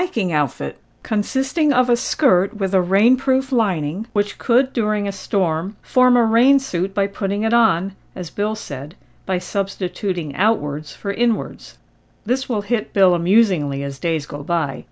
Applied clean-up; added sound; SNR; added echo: none; none; none; none.